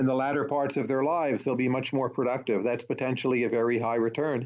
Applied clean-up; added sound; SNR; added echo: none; none; none; none.